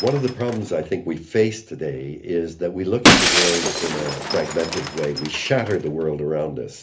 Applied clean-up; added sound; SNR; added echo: none; Shatter; 0 dB; reverberation time 0.3 s.